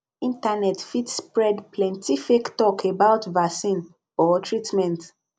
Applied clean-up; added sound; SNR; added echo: none; none; none; none.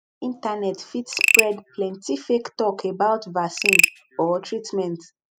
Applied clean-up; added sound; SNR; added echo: classical method spectral subtraction.